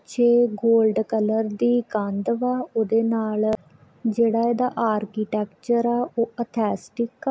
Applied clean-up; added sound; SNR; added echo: none; none; none; none.